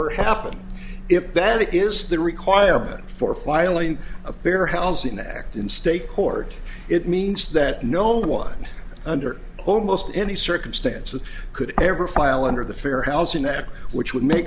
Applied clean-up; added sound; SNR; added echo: none; none; none; none.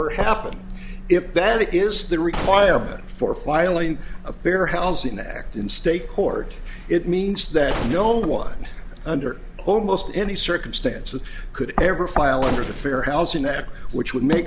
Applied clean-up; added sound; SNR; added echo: none; Gunshot, gunfire; 11 dB; none.